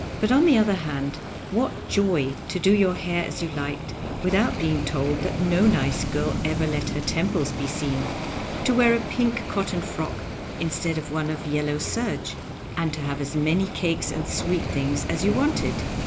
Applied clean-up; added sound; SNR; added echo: none; Waves, surf / Wind + Waves, surf; 5 dB; none.